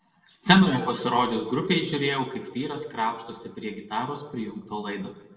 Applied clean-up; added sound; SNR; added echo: neural separator model SepFormer DNS4.